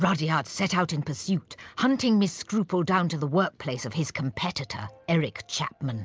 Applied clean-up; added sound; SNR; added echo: none; none; none; none.